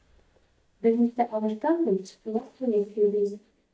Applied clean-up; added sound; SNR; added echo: neural mask model DeepFilterNet 3.